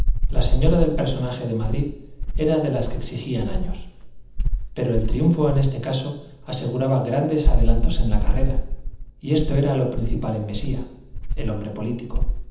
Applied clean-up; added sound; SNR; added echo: none; Insect; -2 dB; reverberation time 0.8 s.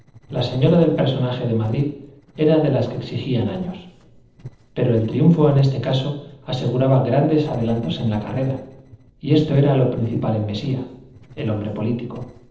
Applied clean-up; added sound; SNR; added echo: neural separator model SepFormer DNS4.